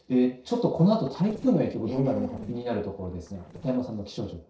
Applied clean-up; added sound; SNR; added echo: neural separator model SepFormer DNS4.